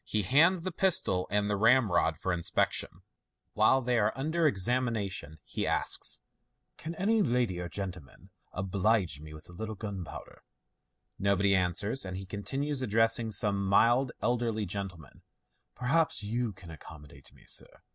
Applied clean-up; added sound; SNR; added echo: none; none; none; none.